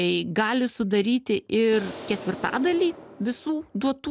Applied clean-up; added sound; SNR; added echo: none; Explosion; 16 dB; none.